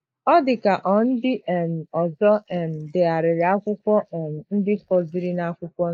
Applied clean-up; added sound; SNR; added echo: neural mask model Resemble Enhance denoiser.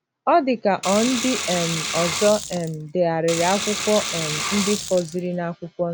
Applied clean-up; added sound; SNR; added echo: none; Sink (filling or washing) / Water; 5 dB; none.